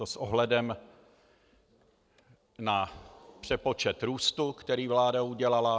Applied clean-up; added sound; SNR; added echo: none; none; none; none.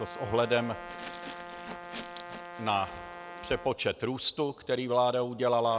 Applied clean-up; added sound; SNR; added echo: none; Glass + Brass instrument; 12 dB; none.